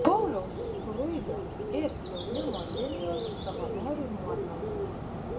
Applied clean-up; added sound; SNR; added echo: none; Bird; 0 dB; reverberation time 0.6 s.